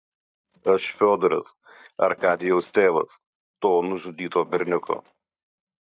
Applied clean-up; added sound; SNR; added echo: neural mask model DeepFilterNet 3.